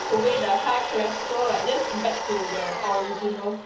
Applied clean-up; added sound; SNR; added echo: none; Domestic sounds, home sounds; 5 dB; reverberation time 0.7 s.